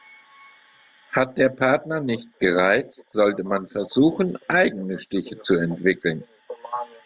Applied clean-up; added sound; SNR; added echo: none; none; none; none.